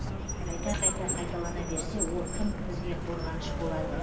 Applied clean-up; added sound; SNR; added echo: none; Car; -4 dB; reverberation time 2.2 s.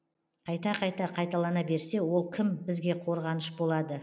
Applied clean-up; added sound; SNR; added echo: none; none; none; none.